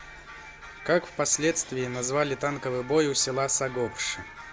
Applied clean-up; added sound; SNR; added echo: none; none; none; none.